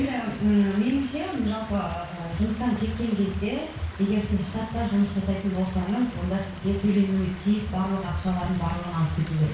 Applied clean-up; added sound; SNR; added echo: none; Stream; 18 dB; reverberation time 0.6 s.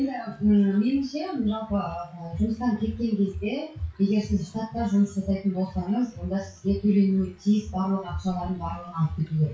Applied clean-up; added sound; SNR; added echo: classical method WPE with log-MMSE.